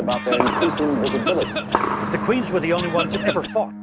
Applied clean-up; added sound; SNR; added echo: none; Cough + Gunshot, gunfire; 3 dB; none.